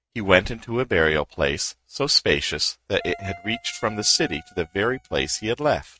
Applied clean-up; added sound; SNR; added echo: neural mask model RNNoise.